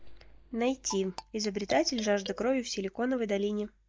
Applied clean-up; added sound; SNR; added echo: neural mask model DeepFilterNet 3.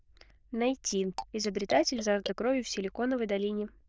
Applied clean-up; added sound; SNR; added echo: neural diffusion model UNIVERSE++.